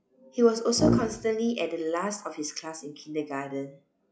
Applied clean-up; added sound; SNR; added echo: classical method log-MMSE.